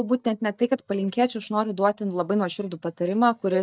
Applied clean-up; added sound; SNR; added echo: neural mask model DeepFilterNet 3.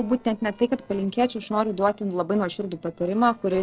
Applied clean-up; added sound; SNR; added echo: neural separator model SepFormer DNS4.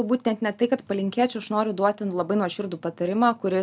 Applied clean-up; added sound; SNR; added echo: none; none; none; none.